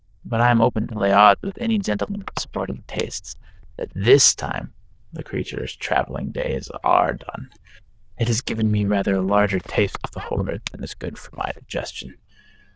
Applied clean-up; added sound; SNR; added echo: neural diffusion model UNIVERSE++.